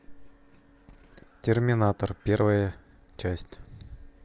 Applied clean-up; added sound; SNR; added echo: none; none; none; none.